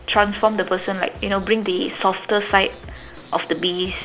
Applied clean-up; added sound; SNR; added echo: none; Drum kit; 20 dB; none.